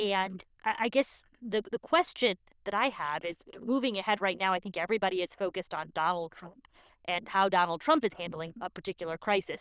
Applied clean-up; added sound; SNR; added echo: neural diffusion model UNIVERSE++.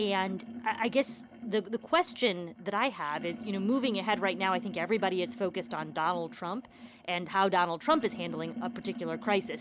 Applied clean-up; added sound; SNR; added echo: none; Sink (filling or washing); 12 dB; none.